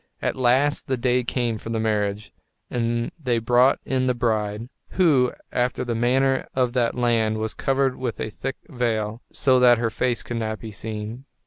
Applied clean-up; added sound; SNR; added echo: none; none; none; none.